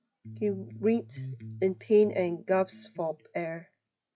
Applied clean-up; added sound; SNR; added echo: classical method log-MMSE.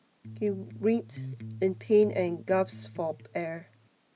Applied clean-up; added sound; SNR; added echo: none; Electric guitar; 14 dB; none.